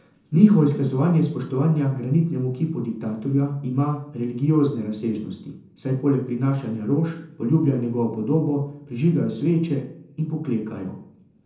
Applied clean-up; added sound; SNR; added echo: none; none; none; reverberation time 0.7 s.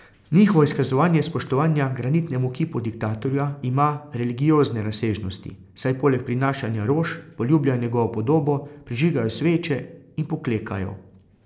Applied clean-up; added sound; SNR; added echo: none; none; none; none.